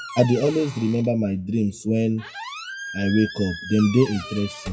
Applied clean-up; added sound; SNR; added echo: classical method WPE with log-MMSE.